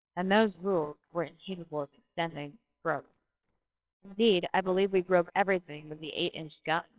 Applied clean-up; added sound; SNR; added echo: neural separator model SepFormer WHAMR!.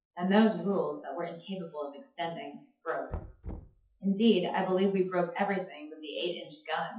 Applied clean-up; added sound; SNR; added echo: classical method WPE with log-MMSE.